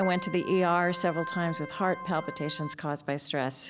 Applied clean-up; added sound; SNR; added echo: none; Organ; 11 dB; none.